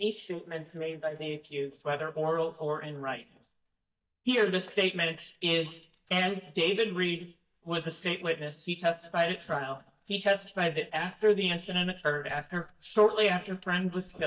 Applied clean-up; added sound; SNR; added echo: neural mask model DeepFilterNet 3.